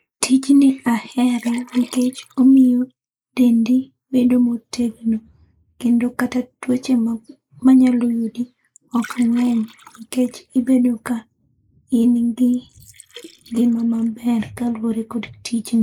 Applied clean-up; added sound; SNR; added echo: neural mask model Resemble Enhance denoiser.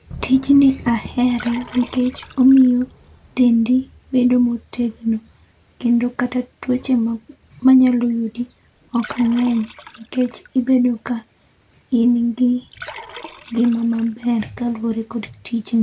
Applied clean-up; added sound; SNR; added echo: none; Liquid + Fireworks; 19 dB; none.